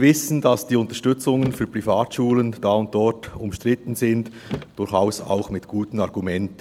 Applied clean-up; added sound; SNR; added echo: none; Car; 19 dB; none.